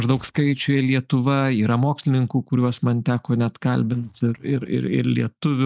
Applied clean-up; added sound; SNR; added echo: neural mask model DeepFilterNet 3.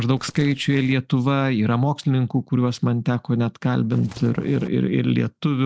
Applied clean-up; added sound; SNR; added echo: neural separator model SepFormer DNS4.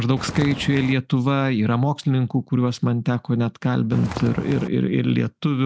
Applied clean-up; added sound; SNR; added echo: none; Walk, footsteps; 10 dB; none.